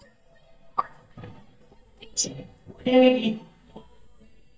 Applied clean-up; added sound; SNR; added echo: neural mask model DeepFilterNet 3.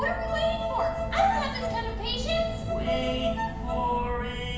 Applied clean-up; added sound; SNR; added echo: none; Bowed string instrument; 4 dB; reverberation time 1.0 s.